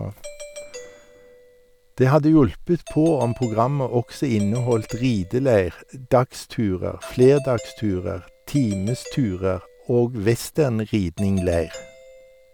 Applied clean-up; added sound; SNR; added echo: none; Doorbell; 20 dB; none.